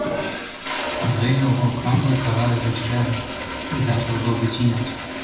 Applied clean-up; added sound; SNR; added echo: none; Toilet flush; 6 dB; reverberation time 0.8 s.